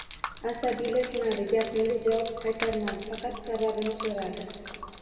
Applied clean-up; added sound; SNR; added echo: none; Gurgling / Liquid; 9 dB; reverberation time 2.3 s.